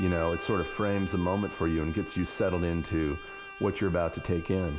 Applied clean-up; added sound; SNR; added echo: none; Bowed string instrument; 13 dB; none.